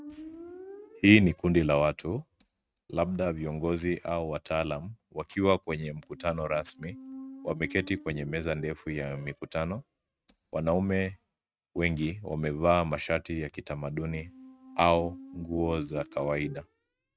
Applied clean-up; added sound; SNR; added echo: neural mask model RNNoise.